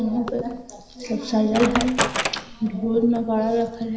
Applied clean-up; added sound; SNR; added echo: none; Wood; 7 dB; reverberation time 0.9 s.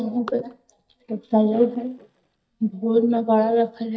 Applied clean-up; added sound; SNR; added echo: neural mask model DeepFilterNet 3.